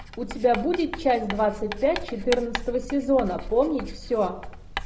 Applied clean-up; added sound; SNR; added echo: none; Writing; 10 dB; none.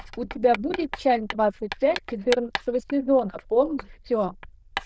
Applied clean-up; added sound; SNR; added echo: neural diffusion model UNIVERSE++.